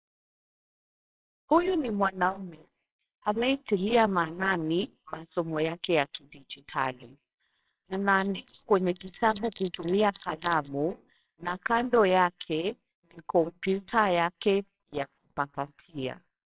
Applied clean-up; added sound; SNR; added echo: neural separator model SepFormer WHAMR!.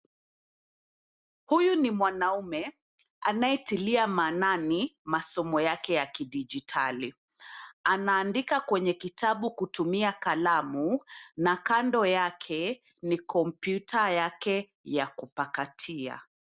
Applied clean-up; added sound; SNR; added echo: none; none; none; none.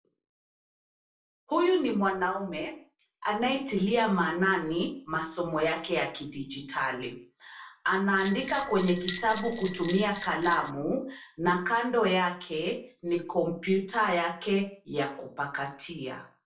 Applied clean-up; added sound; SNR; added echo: none; Bell; 12 dB; reverberation time 0.4 s.